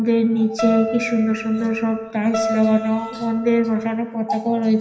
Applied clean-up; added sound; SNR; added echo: none; Keyboard (musical); 8 dB; reverberation time 0.9 s.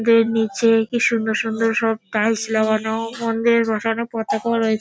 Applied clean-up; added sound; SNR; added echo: none; none; none; none.